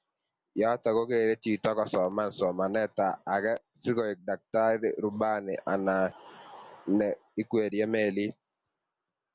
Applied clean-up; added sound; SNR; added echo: none; none; none; none.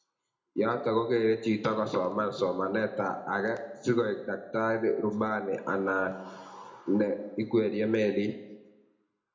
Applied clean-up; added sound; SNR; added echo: none; none; none; reverberation time 0.6 s.